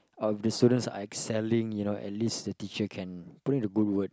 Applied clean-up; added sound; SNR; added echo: none; none; none; none.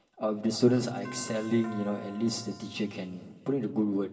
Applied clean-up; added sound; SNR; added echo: none; Doorbell; 18 dB; reverberation time 2.0 s.